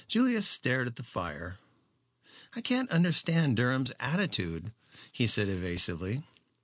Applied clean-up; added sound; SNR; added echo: none; none; none; none.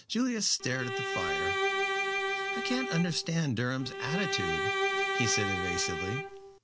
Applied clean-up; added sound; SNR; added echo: none; Bowed string instrument; -1 dB; none.